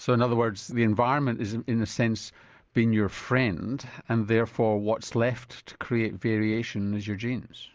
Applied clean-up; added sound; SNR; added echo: none; none; none; none.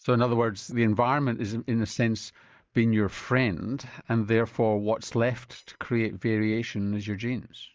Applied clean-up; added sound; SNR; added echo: neural mask model DeepFilterNet 3.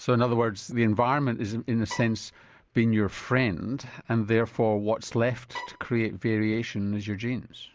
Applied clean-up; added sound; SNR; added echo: none; Bowed string instrument; 15 dB; none.